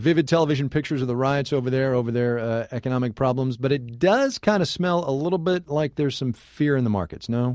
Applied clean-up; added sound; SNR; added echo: none; none; none; none.